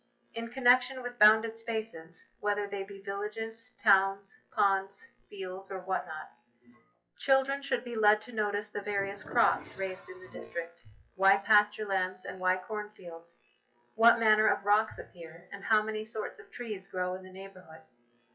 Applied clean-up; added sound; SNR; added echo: classical method WPE with log-MMSE.